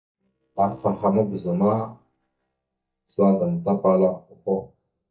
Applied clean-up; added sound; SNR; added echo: neural mask model DeepFilterNet 3.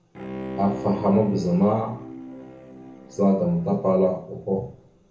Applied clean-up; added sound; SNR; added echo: none; Bowed string instrument; 14 dB; reverberation time 0.7 s.